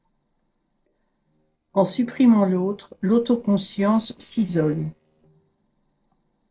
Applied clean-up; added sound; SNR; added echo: neural separator model SepFormer DNS4.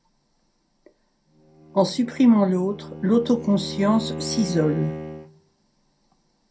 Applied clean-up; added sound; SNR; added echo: none; Bowed string instrument; 12 dB; reverberation time 0.2 s.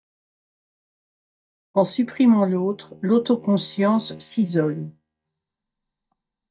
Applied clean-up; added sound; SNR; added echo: neural mask model DeepFilterNet 3.